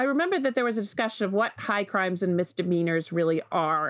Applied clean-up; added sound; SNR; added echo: none; none; none; none.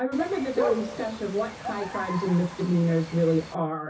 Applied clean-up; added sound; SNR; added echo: none; Bird; 7 dB; reverberation time 0.3 s.